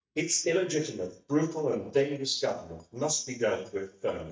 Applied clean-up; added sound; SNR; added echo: neural mask model DeepFilterNet 3.